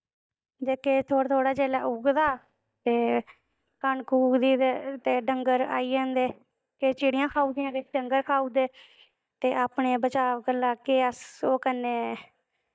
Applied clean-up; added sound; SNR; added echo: neural mask model DeepFilterNet 3.